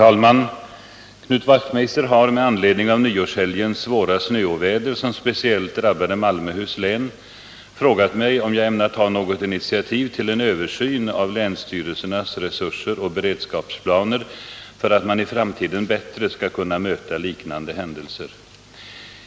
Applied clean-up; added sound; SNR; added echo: none; none; none; none.